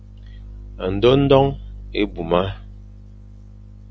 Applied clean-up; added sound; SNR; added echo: none; none; none; none.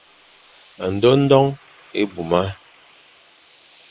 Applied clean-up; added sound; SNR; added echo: neural mask model Resemble Enhance denoiser.